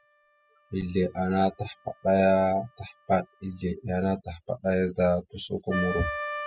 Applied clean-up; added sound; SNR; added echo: classical method spectral subtraction.